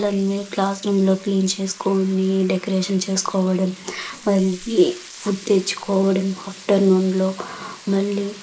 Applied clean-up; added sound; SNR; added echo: neural mask model Resemble Enhance denoiser.